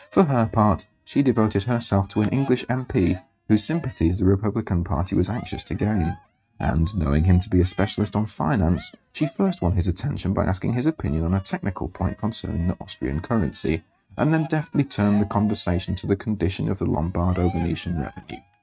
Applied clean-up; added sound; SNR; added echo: neural mask model RNNoise.